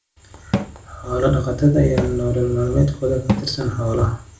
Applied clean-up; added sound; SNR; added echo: none; Cupboard open or close / Drawer open or close; 9 dB; reverberation time 0.3 s.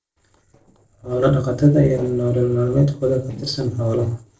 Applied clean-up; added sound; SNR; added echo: neural separator model SepFormer DNS4.